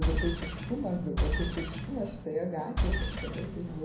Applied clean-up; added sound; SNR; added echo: none; Engine; -3 dB; reverberation time 0.6 s.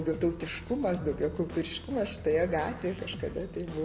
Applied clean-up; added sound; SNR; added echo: none; none; none; none.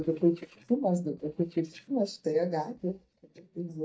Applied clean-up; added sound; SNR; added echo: neural mask model DeepFilterNet 3.